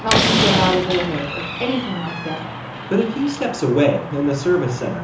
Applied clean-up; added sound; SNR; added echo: none; Slam; 3 dB; reverberation time 0.6 s.